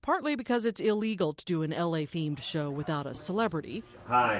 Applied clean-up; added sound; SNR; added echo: none; none; none; none.